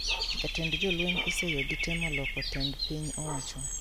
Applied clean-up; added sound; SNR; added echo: none; Bird / Dog; -4 dB; none.